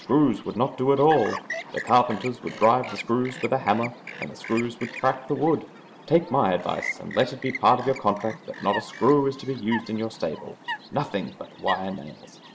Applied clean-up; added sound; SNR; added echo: none; Chirp, tweet; 13 dB; none.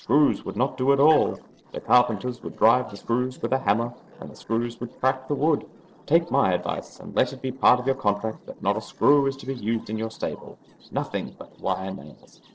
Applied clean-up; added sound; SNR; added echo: neural separator model SepFormer DNS4.